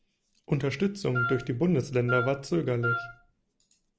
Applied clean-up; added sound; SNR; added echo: none; Wind instrument, woodwind instrument; 5 dB; none.